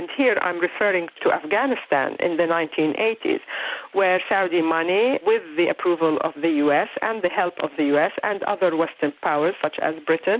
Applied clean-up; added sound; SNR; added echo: none; none; none; none.